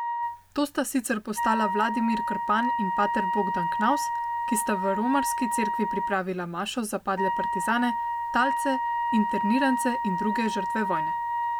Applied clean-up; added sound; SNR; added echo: none; Wind instrument, woodwind instrument; 1 dB; none.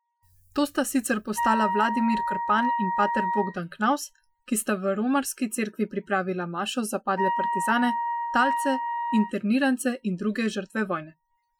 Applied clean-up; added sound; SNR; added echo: classical method Wiener filter.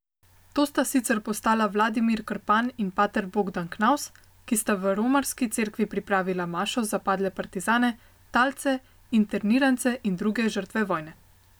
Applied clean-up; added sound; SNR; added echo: none; none; none; none.